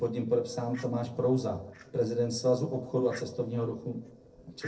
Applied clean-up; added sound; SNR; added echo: neural separator model SepFormer DNS4.